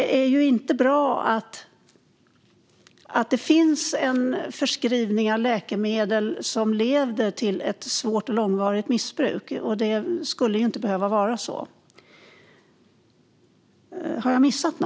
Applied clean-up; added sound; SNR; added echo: none; none; none; none.